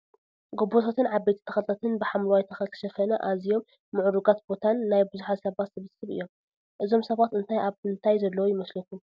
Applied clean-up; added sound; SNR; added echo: none; none; none; none.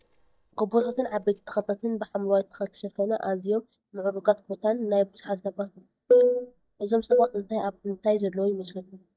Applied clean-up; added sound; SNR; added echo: neural mask model DeepFilterNet 3.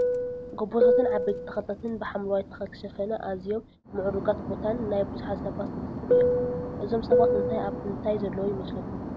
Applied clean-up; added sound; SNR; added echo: none; Fixed-wing aircraft, airplane; -3 dB; none.